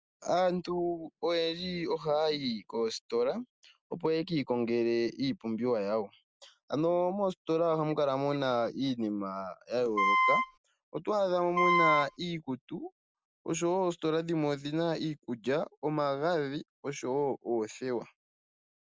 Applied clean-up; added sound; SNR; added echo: none; Wind instrument, woodwind instrument; -4 dB; none.